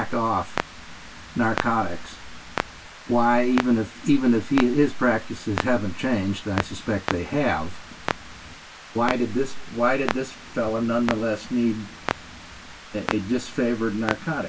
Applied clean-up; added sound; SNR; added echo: none; Clock; 10 dB; reverberation time 0.1 s.